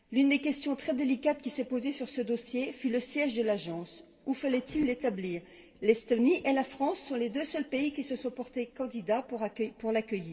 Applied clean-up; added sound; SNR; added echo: none; none; none; reverberation time 1.9 s.